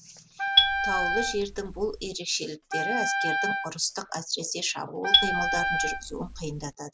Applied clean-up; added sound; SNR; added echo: none; Marimba, xylophone + Wind instrument, woodwind instrument; -5 dB; none.